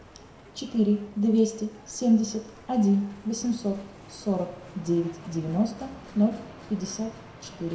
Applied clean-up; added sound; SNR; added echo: none; Bicycle; 19 dB; reverberation time 0.5 s.